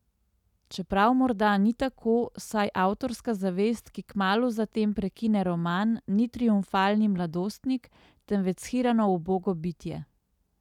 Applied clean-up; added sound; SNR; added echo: none; none; none; none.